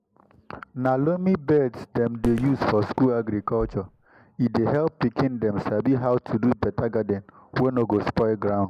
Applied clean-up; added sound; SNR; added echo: none; Bass drum + Fireworks; 14 dB; none.